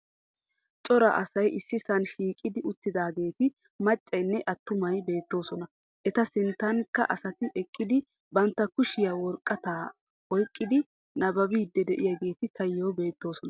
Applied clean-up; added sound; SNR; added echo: none; none; none; none.